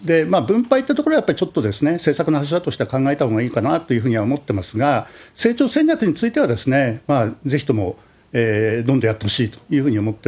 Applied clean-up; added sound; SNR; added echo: none; none; none; none.